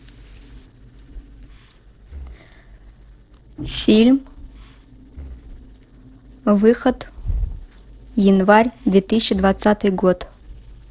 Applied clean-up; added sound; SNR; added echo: neural separator model SepFormer DNS4.